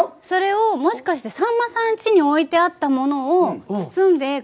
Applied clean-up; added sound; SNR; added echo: none; none; none; none.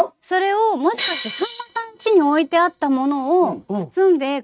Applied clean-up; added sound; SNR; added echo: neural mask model RNNoise.